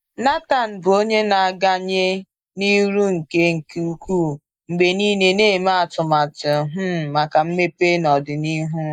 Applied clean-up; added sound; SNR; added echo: neural mask model Resemble Enhance denoiser.